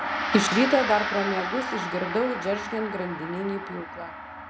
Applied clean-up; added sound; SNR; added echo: none; Gong; 4 dB; none.